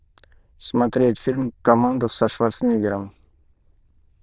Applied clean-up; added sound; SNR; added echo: neural diffusion model UNIVERSE++.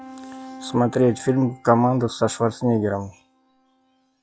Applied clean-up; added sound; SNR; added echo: classical method log-MMSE.